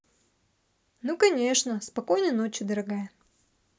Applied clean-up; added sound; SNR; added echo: none; none; none; none.